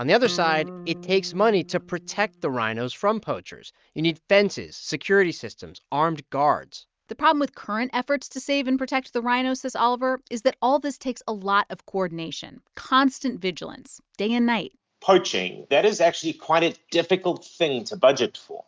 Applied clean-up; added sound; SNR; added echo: neural mask model RNNoise.